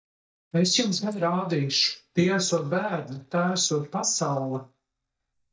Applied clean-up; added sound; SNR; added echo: neural mask model DeepFilterNet 3.